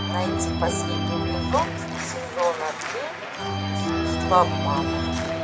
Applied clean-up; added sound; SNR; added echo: none; Organ; -2 dB; none.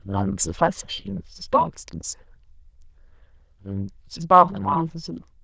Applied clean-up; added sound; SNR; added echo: neural diffusion model UNIVERSE++.